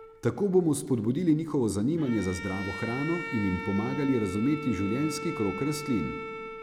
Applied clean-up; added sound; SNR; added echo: none; Bowed string instrument; 11 dB; none.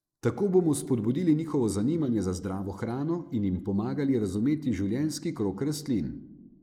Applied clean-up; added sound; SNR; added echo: neural mask model Resemble Enhance denoiser.